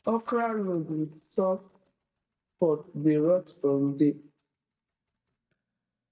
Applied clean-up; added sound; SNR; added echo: neural mask model DeepFilterNet 3.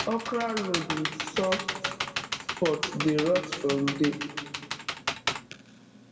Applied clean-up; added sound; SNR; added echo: none; Computer keyboard; 4 dB; reverberation time 1.5 s.